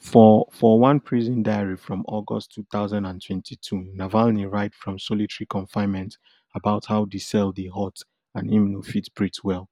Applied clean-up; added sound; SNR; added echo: none; none; none; none.